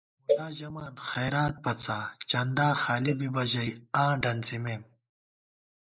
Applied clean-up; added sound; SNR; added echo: neural mask model Resemble Enhance denoiser.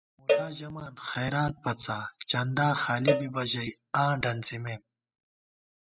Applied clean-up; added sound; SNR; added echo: classical method spectral subtraction.